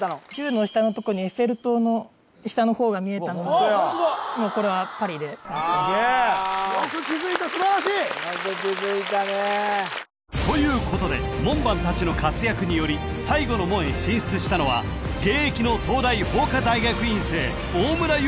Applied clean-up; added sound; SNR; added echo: none; Alarm; 14 dB; none.